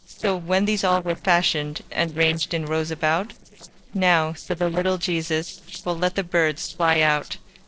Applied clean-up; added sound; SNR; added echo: neural separator model SepFormer DNS4.